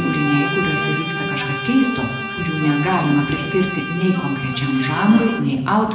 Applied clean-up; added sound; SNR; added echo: none; Bowed string instrument; 7 dB; reverberation time 0.9 s.